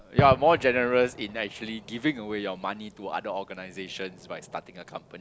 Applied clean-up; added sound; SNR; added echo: none; Fireworks; 9 dB; none.